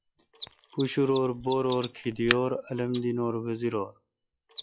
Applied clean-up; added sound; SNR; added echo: classical method log-MMSE.